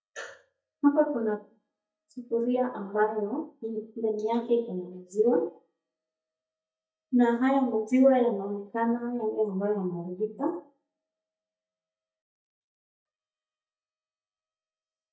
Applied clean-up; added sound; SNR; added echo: neural mask model DeepFilterNet 3.